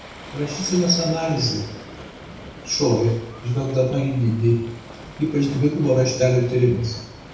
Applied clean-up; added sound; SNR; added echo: none; Waves, surf; 17 dB; reverberation time 0.8 s.